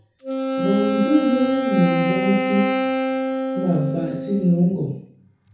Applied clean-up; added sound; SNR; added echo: none; Wind instrument, woodwind instrument; 2 dB; reverberation time 0.6 s.